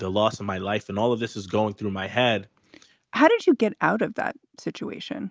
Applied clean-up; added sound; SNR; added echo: none; none; none; none.